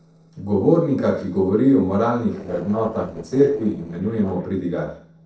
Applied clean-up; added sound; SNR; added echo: neural separator model SepFormer DNS4.